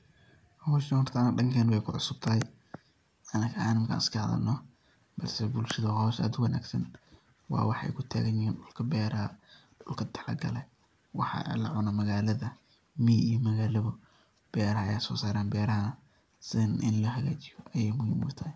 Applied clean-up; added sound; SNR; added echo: none; none; none; none.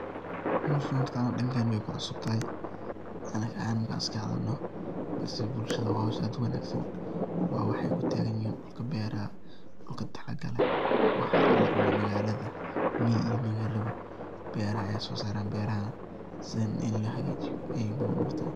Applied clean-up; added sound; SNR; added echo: none; Thunder; -1 dB; none.